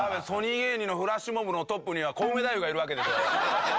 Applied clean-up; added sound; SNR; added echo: none; none; none; none.